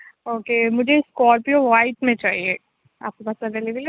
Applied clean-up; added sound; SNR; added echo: none; none; none; none.